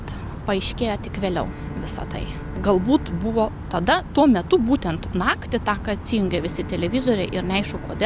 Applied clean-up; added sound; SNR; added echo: none; Bowed string instrument; 18 dB; none.